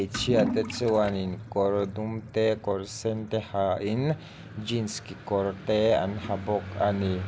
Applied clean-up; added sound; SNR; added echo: none; Toilet flush / Liquid; 12 dB; none.